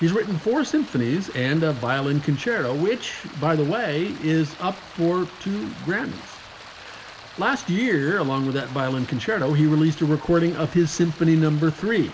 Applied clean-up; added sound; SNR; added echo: none; Stream; 19 dB; reverberation time 0.7 s.